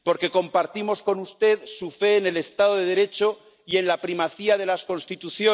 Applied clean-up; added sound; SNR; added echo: none; none; none; none.